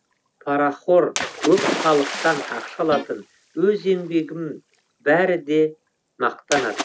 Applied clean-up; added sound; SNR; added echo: none; Splash, splatter + Guitar; 10 dB; none.